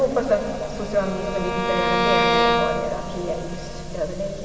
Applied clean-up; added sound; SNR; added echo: none; Bowed string instrument; 1 dB; reverberation time 2.8 s.